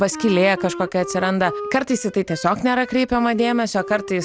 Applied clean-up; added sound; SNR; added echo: none; Wind instrument, woodwind instrument; 13 dB; none.